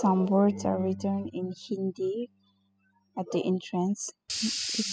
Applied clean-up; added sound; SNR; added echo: classical method spectral subtraction.